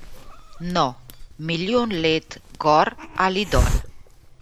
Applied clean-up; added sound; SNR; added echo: none; Hiss; 5 dB; none.